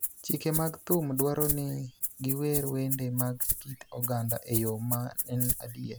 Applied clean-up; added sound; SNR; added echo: none; Rattle (instrument); 3 dB; none.